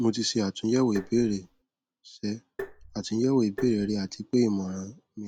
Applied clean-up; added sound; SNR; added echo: none; Tap; 14 dB; none.